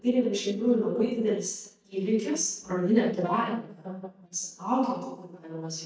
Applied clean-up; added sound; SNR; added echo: neural mask model DeepFilterNet 3.